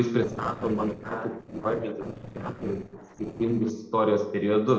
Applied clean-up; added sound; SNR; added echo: neural separator model SepFormer DNS4.